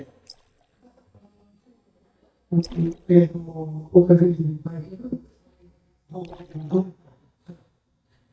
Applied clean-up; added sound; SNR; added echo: neural mask model DeepFilterNet 3.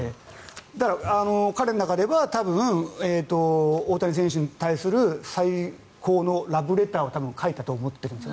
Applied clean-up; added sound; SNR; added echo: none; none; none; none.